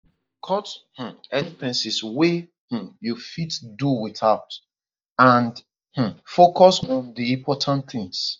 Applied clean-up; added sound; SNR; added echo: neural mask model DeepFilterNet 3.